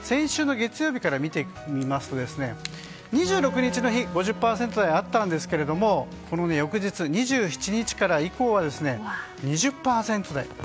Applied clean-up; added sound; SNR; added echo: none; Wind instrument, woodwind instrument; 11 dB; none.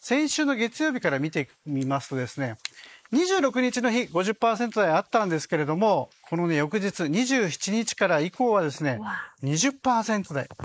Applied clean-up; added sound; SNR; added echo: neural mask model Resemble Enhance denoiser.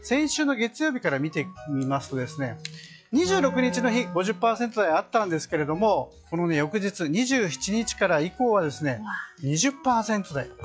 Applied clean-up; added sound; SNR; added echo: classical method log-MMSE.